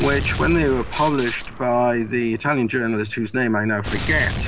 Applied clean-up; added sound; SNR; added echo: none; Gunshot, gunfire; 8 dB; none.